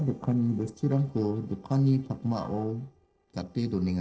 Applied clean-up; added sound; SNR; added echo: neural separator model SepFormer DNS4.